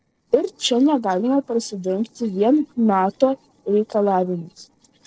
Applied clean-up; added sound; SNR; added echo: neural separator model SepFormer DNS4.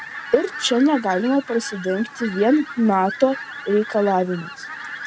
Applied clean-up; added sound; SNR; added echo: none; Fowl; 13 dB; none.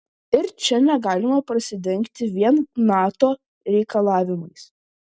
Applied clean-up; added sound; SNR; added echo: none; none; none; none.